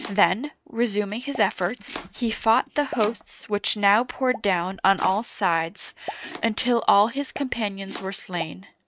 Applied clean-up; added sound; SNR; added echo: neural mask model RNNoise.